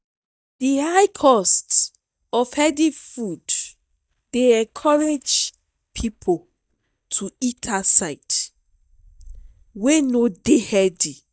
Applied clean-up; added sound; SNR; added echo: neural mask model DeepFilterNet 3.